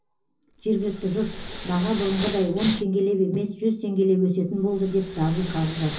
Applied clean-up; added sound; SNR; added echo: none; Respiratory sounds; 11 dB; reverberation time 0.5 s.